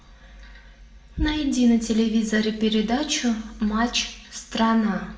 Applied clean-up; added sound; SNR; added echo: none; none; none; reverberation time 0.7 s.